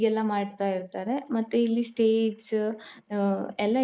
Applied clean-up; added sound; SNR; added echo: neural mask model Resemble Enhance denoiser.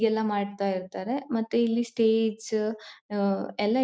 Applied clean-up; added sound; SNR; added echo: none; none; none; none.